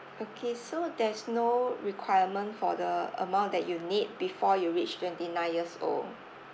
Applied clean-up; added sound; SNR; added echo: none; none; none; none.